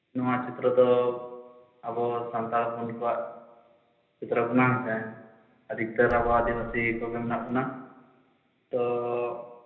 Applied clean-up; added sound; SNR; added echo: none; Bass drum; 13 dB; reverberation time 0.8 s.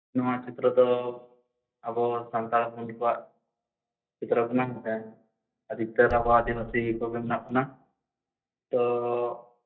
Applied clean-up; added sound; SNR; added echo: neural mask model DeepFilterNet 3.